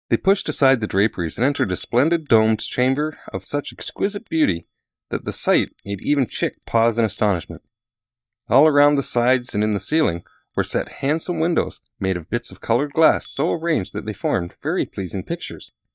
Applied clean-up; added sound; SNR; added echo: neural mask model DeepFilterNet 3.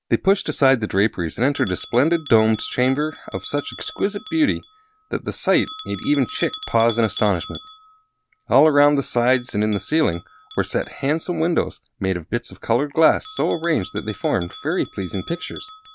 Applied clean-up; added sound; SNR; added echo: none; Bell; 18 dB; none.